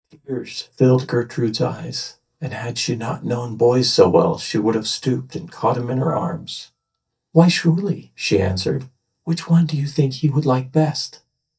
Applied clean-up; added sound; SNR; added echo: neural mask model DeepFilterNet 3.